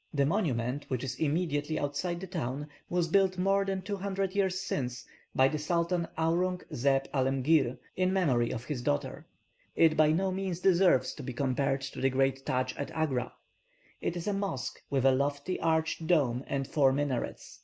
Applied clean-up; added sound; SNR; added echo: none; none; none; none.